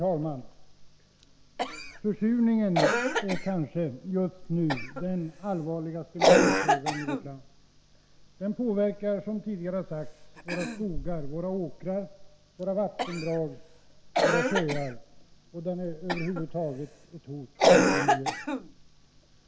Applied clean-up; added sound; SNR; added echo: none; Cough; -2 dB; none.